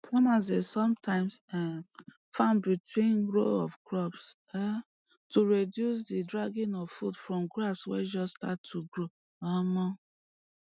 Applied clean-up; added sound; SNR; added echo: none; none; none; none.